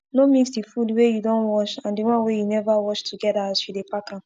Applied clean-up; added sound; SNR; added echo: none; none; none; none.